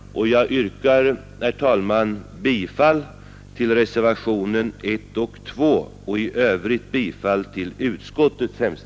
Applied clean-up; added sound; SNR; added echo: none; none; none; none.